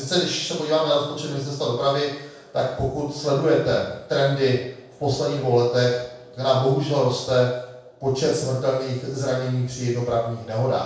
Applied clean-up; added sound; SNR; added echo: none; none; none; reverberation time 0.7 s.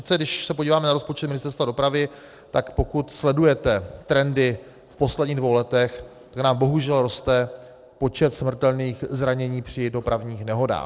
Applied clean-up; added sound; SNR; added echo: none; none; none; none.